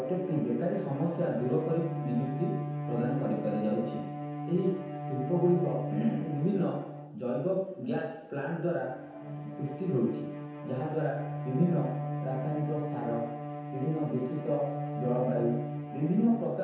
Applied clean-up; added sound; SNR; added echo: none; Bowed string instrument; 5 dB; reverberation time 0.9 s.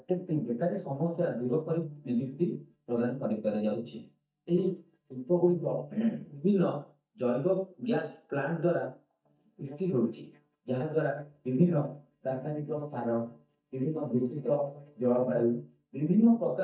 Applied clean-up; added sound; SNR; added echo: neural mask model DeepFilterNet 3.